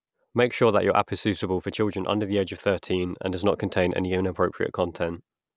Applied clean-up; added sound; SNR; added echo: none; none; none; none.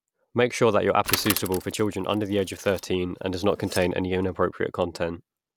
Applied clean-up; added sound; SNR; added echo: none; Bicycle; 10 dB; none.